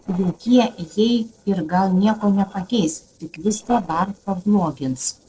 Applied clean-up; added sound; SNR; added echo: neural separator model SepFormer DNS4.